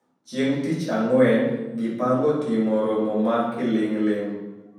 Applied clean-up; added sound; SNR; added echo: none; none; none; reverberation time 1.1 s.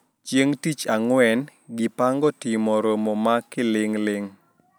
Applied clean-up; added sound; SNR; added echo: none; none; none; none.